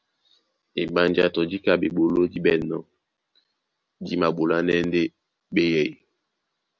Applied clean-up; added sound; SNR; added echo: none; none; none; none.